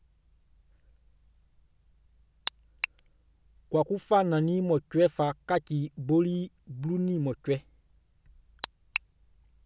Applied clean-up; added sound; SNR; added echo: none; none; none; none.